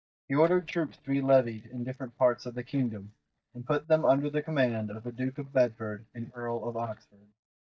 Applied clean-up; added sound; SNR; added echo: neural mask model DeepFilterNet 3.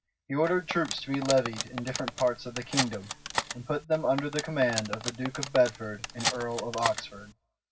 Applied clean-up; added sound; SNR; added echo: none; Cutlery, silverware; 6 dB; reverberation time 0.4 s.